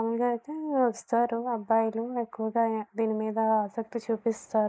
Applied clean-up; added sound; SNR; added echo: neural mask model Resemble Enhance denoiser.